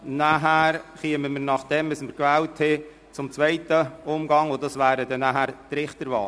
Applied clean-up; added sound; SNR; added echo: none; none; none; none.